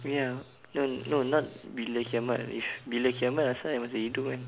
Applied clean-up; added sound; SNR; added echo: none; Telephone; 15 dB; none.